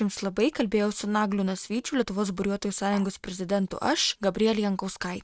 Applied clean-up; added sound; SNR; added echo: neural mask model RNNoise.